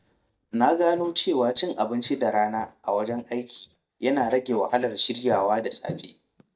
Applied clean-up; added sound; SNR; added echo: neural mask model DeepFilterNet 3.